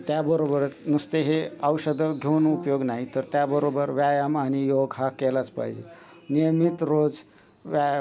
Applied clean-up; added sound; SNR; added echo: none; Brass instrument; 17 dB; none.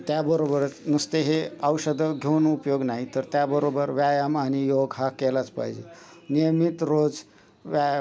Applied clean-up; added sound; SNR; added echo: none; none; none; none.